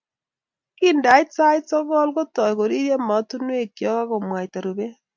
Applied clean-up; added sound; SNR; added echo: none; none; none; none.